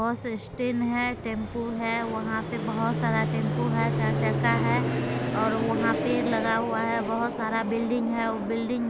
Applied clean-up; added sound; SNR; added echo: none; Fixed-wing aircraft, airplane; 2 dB; none.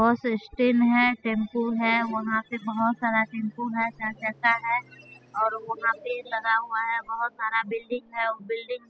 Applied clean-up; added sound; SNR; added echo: classical method spectral subtraction.